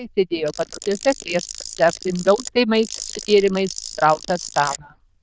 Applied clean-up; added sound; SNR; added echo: neural diffusion model UNIVERSE++.